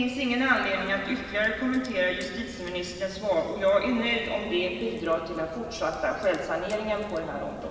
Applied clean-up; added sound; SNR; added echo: none; Crack; 19 dB; reverberation time 2.7 s.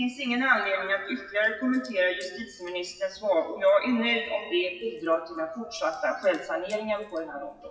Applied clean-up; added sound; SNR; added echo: classical method WPE with log-MMSE.